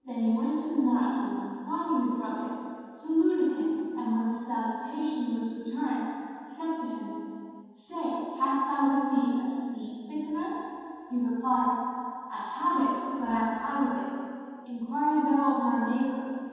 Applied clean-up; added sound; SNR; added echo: none; none; none; reverberation time 2.1 s.